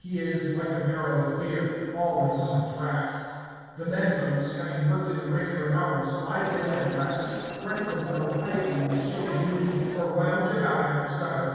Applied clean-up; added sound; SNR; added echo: neural separator model SepFormer DNS4.